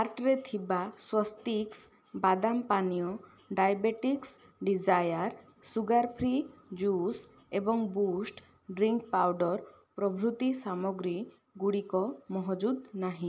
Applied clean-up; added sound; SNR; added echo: none; none; none; none.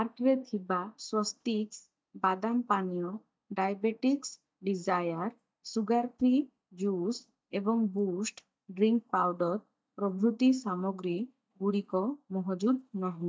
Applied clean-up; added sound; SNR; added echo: neural mask model DeepFilterNet 3.